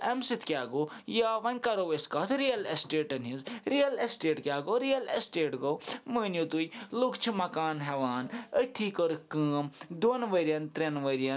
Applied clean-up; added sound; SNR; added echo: none; none; none; none.